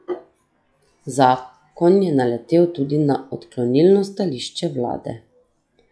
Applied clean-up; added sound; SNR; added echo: classical method log-MMSE.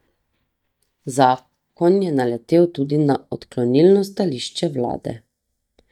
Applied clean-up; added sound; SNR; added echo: neural mask model DeepFilterNet 3.